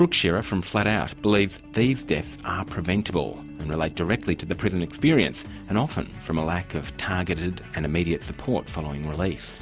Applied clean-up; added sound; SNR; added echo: none; none; none; none.